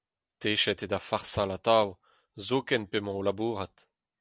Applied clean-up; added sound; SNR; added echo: none; none; none; none.